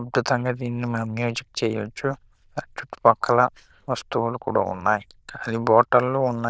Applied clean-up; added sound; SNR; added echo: neural diffusion model UNIVERSE++.